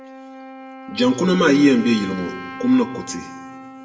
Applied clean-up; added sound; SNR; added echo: none; Wind instrument, woodwind instrument; 15 dB; reverberation time 1.1 s.